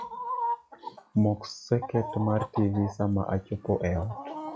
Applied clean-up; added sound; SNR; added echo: classical method log-MMSE.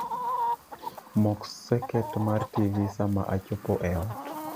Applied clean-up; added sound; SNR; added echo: none; Chicken, rooster; 7 dB; none.